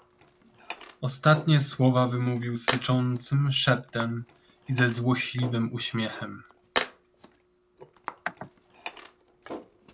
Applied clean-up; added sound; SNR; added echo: none; Tools; 12 dB; none.